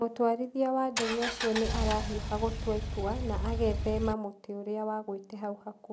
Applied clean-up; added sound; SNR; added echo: none; Engine; 1 dB; none.